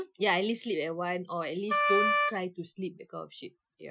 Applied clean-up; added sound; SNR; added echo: classical method Wiener filter.